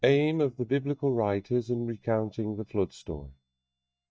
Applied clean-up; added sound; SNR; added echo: neural mask model DeepFilterNet 3.